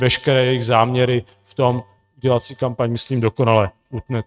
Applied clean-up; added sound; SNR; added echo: neural mask model RNNoise.